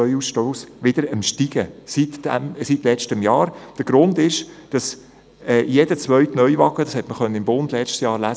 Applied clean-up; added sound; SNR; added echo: none; none; none; none.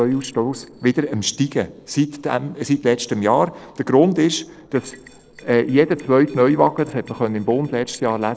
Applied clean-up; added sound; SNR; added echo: neural separator model SepFormer DNS4.